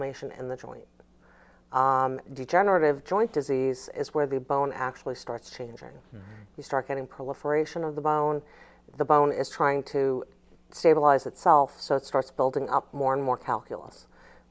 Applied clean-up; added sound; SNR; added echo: none; none; none; none.